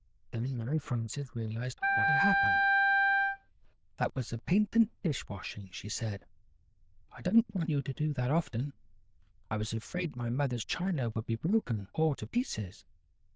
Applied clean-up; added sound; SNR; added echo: neural diffusion model UNIVERSE++.